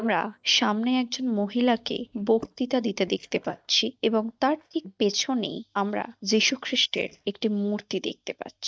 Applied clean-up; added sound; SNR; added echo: neural mask model DeepFilterNet 3.